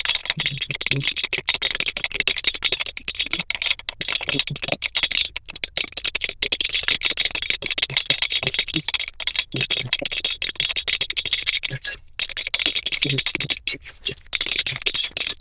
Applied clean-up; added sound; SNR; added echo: neural diffusion model UNIVERSE++.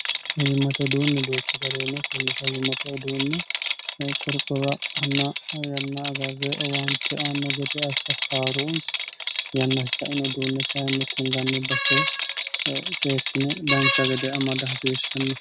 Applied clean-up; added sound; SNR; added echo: none; Rattle; 2 dB; none.